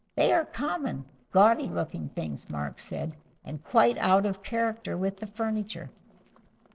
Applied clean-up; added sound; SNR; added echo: neural separator model SepFormer DNS4.